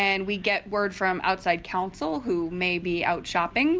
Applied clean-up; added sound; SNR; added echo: none; none; none; none.